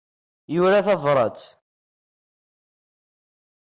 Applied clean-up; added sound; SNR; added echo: none; none; none; none.